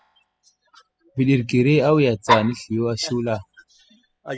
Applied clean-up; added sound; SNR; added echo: classical method spectral subtraction.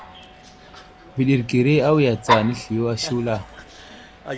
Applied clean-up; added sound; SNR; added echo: none; Dog; 9 dB; none.